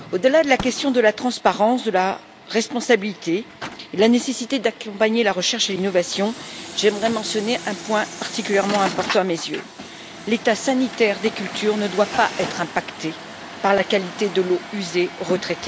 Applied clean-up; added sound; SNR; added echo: none; Truck; 13 dB; none.